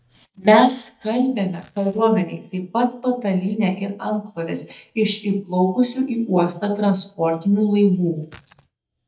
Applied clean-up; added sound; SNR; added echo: neural mask model DeepFilterNet 3.